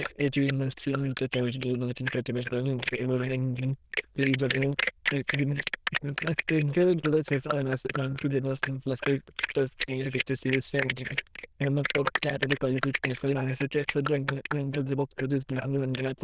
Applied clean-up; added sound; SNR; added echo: neural diffusion model UNIVERSE++.